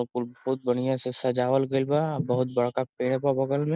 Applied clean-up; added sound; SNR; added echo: none; none; none; none.